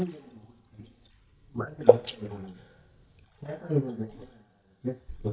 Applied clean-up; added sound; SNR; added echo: neural mask model DeepFilterNet 3.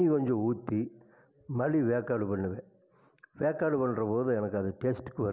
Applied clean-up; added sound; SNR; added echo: none; none; none; none.